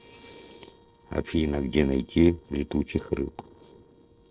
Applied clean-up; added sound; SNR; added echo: neural separator model SepFormer DNS4.